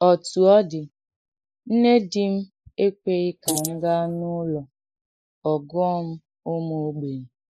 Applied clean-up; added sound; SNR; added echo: neural mask model Resemble Enhance denoiser.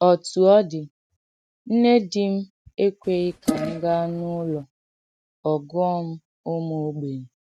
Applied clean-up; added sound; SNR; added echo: neural mask model RNNoise.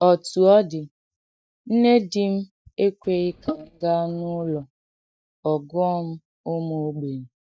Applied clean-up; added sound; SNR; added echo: neural mask model DeepFilterNet 3.